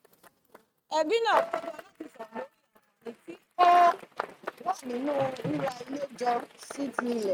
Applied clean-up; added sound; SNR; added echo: neural mask model RNNoise.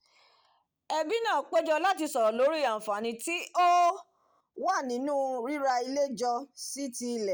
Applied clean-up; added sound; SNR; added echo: none; none; none; none.